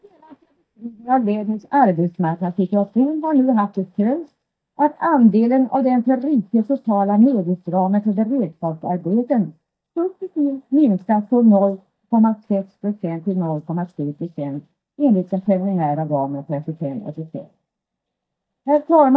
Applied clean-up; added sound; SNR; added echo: neural mask model DeepFilterNet 3.